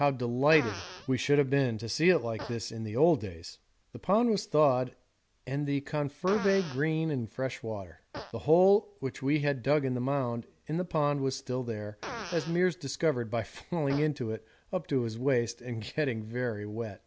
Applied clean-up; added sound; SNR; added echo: none; Fart; 19 dB; none.